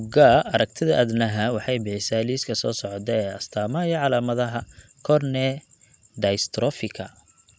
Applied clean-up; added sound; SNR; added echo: none; none; none; none.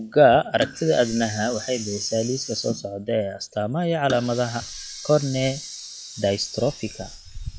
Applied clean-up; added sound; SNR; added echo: classical method log-MMSE.